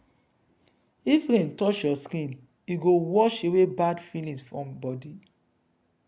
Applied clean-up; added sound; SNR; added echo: none; none; none; none.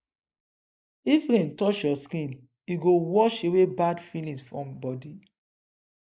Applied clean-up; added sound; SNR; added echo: neural mask model Resemble Enhance denoiser.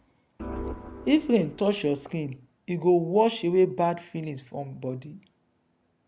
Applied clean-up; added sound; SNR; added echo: none; Organ; 12 dB; none.